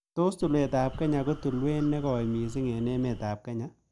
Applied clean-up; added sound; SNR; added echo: none; Crow; 13 dB; none.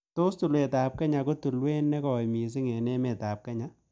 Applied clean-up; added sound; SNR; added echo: none; none; none; none.